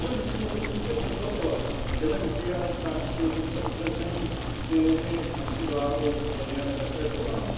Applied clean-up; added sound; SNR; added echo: none; Boiling; 1 dB; reverberation time 1.1 s.